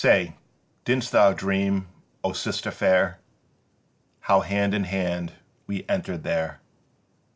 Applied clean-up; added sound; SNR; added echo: none; none; none; none.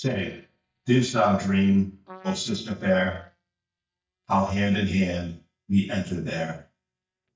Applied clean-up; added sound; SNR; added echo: neural mask model DeepFilterNet 3.